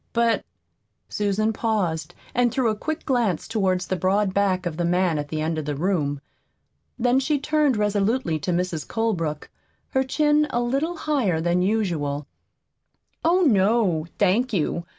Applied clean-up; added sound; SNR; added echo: none; none; none; none.